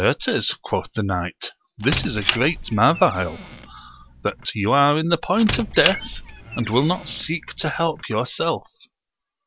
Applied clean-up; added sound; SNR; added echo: none; Squeak; 8 dB; none.